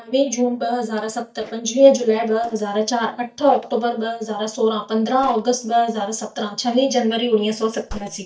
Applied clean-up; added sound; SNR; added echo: neural mask model DeepFilterNet 3.